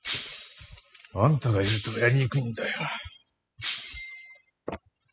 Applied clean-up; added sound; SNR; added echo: classical method spectral subtraction.